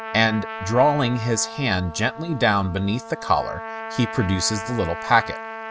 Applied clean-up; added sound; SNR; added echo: none; Trumpet; 11 dB; none.